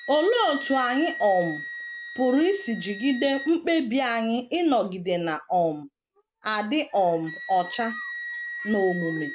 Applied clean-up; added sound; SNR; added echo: none; Wind instrument, woodwind instrument; 12 dB; none.